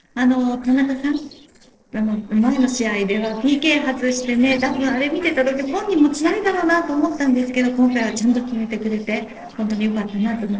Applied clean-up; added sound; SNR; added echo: neural separator model SepFormer DNS4.